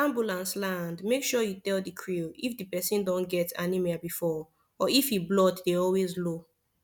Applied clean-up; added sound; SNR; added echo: none; none; none; none.